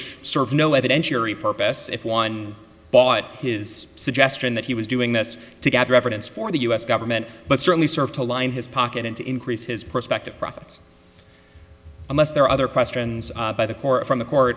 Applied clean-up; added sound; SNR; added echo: none; none; none; none.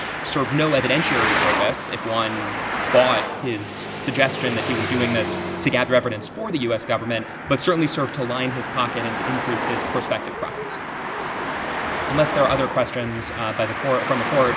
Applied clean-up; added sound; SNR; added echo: none; Traffic noise, roadway noise; 3 dB; none.